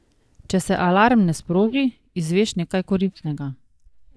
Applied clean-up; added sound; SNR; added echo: neural mask model DeepFilterNet 3.